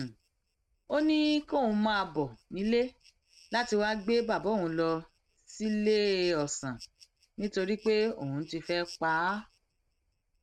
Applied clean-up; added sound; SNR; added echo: neural mask model RNNoise.